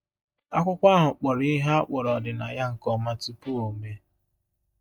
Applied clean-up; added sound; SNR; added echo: neural mask model DeepFilterNet 3.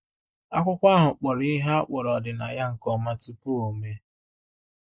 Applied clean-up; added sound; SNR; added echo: neural mask model Resemble Enhance denoiser.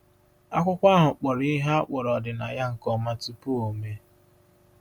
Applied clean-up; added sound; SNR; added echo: none; none; none; none.